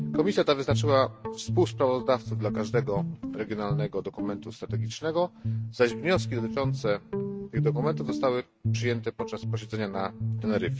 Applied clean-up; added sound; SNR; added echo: neural mask model RNNoise.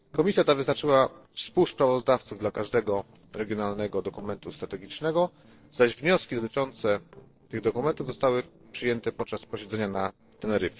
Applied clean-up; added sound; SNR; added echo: neural separator model SepFormer DNS4.